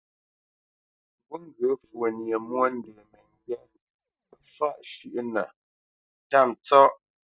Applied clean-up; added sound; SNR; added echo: neural mask model DeepFilterNet 3.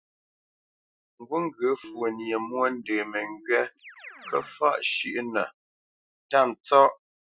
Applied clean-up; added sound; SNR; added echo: classical method Wiener filter.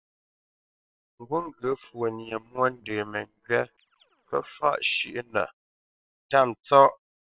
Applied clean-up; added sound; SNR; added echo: neural separator model SepFormer WHAM!.